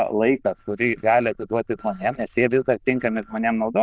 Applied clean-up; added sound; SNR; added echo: neural diffusion model UNIVERSE++.